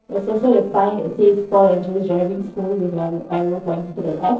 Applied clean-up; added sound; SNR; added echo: neural separator model SepFormer DNS4.